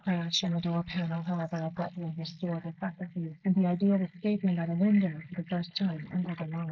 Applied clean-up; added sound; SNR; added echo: neural mask model Resemble Enhance denoiser.